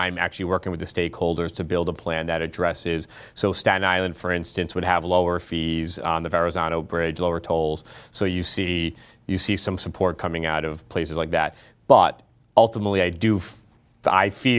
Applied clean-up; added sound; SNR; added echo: none; none; none; none.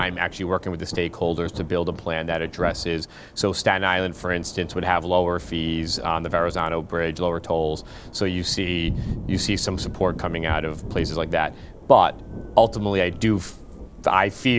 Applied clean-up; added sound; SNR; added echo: none; Thunder / Rain; 12 dB; none.